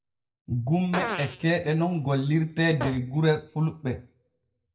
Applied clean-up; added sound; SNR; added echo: neural mask model DeepFilterNet 3.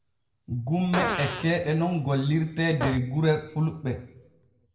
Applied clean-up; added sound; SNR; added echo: none; Fart; 10 dB; reverberation time 0.6 s.